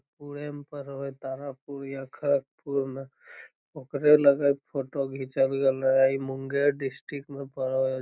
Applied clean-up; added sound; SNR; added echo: none; none; none; none.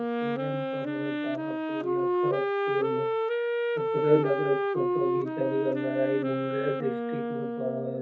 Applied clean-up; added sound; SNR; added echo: none; Wind instrument, woodwind instrument; -2 dB; reverberation time 0.3 s.